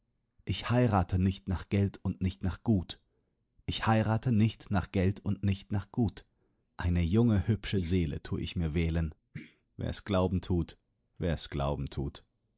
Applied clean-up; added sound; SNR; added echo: neural mask model Resemble Enhance denoiser.